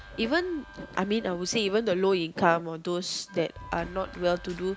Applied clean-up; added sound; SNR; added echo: none; Clapping + Wind instrument, woodwind instrument; 19 dB; none.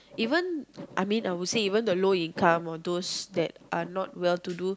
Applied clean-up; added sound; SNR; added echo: none; none; none; none.